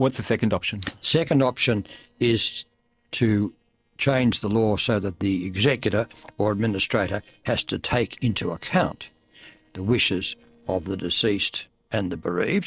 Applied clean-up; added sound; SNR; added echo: neural separator model SepFormer DNS4.